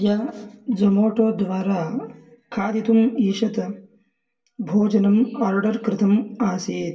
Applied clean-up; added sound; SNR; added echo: none; none; none; reverberation time 0.1 s.